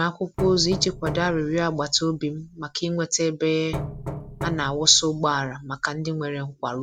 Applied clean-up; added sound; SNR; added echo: none; Knock; 11 dB; none.